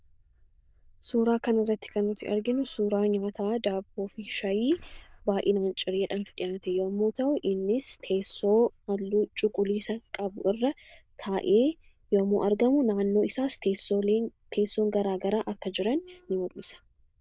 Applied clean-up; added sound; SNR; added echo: neural diffusion model UNIVERSE++.